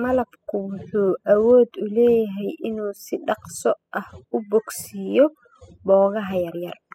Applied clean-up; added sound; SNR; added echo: classical method spectral subtraction.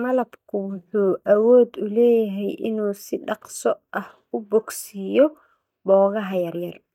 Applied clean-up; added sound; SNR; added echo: neural mask model DeepFilterNet 3.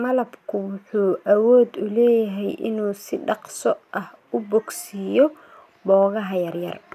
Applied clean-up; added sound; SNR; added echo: none; none; none; none.